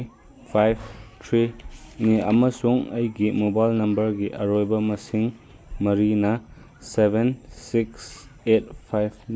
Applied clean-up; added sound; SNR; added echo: none; none; none; none.